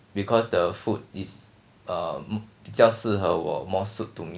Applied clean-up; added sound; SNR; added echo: none; none; none; none.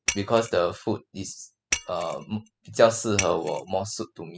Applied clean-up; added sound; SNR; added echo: classical method spectral subtraction.